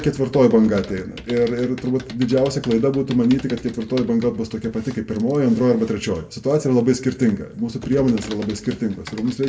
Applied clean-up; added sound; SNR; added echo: none; Computer keyboard; 19 dB; reverberation time 0.7 s.